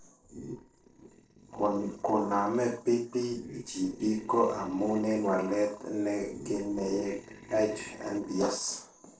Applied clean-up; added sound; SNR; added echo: neural separator model SepFormer DNS4.